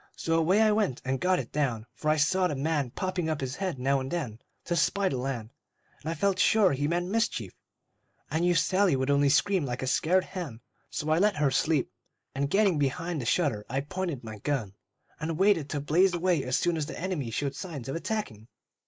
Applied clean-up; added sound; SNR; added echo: neural mask model Resemble Enhance denoiser.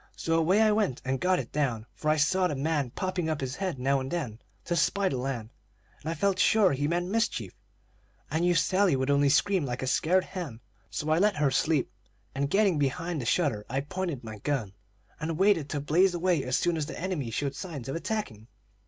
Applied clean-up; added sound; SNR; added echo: none; none; none; none.